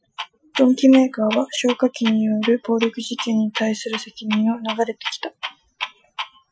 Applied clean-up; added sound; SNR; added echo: classical method Wiener filter.